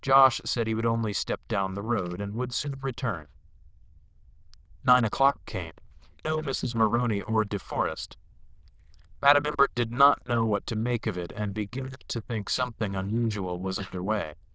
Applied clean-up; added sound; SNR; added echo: neural diffusion model UNIVERSE++.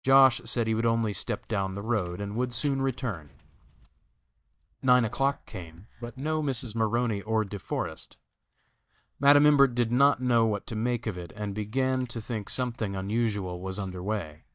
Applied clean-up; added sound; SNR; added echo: neural mask model DeepFilterNet 3.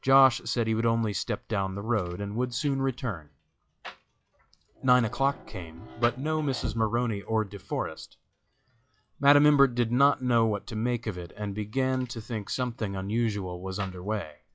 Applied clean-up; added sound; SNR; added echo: classical method log-MMSE.